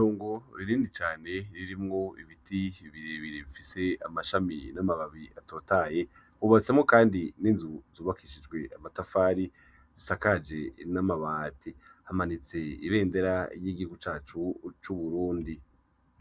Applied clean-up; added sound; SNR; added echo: none; none; none; none.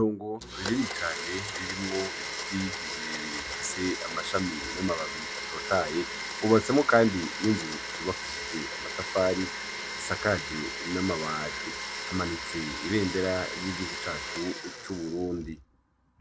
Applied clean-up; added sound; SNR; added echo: none; Domestic sounds, home sounds; 5 dB; none.